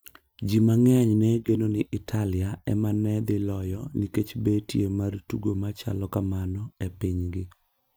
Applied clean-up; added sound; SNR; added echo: none; none; none; none.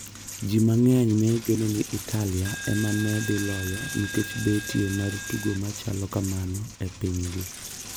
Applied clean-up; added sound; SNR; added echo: none; Coin (dropping); 11 dB; none.